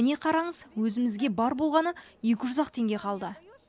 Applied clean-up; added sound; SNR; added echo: none; none; none; none.